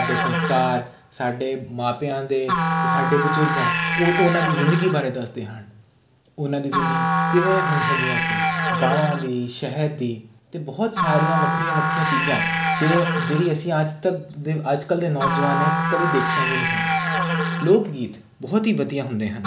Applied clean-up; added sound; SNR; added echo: none; Musical instrument; 0 dB; none.